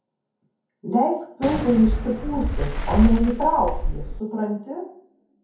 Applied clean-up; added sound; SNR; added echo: none; Fireworks; 1 dB; reverberation time 0.6 s.